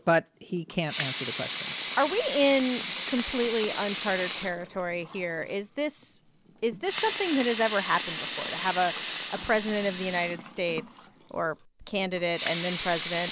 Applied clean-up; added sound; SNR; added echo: none; Sink (filling or washing) / Water tap, faucet / Liquid; 0 dB; none.